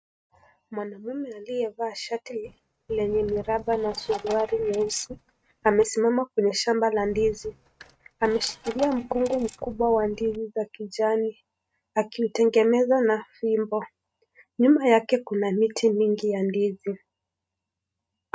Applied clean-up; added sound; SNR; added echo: neural mask model RNNoise.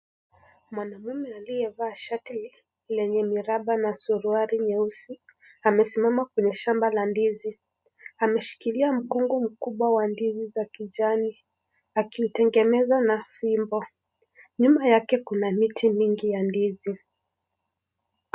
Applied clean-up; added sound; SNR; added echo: none; none; none; none.